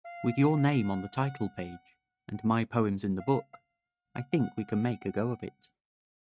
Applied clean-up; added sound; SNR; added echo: neural mask model RNNoise.